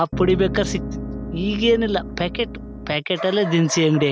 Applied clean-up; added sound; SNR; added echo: none; Piano; 8 dB; none.